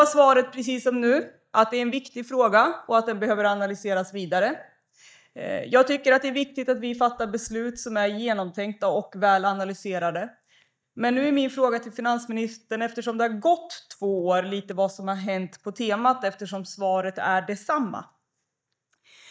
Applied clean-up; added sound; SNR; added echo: neural mask model DeepFilterNet 3.